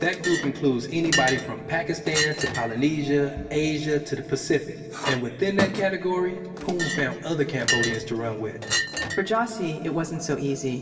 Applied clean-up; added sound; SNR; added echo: none; Chink, clink; 6 dB; reverberation time 2.0 s.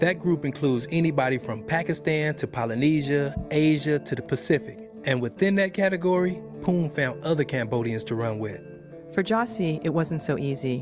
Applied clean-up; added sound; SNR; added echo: none; none; none; none.